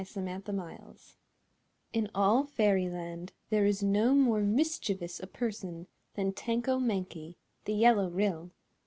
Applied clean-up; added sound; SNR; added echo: none; none; none; none.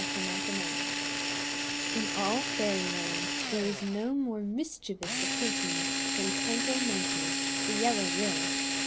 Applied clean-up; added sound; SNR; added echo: none; Drill; -3 dB; none.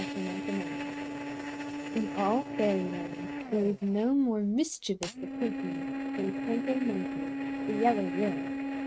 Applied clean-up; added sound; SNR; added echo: neural mask model RNNoise.